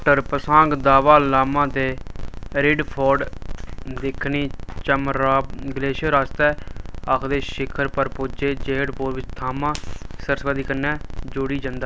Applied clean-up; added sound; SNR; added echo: none; none; none; none.